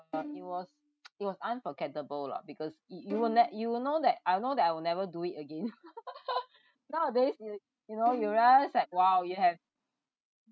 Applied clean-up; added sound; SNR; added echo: neural mask model RNNoise.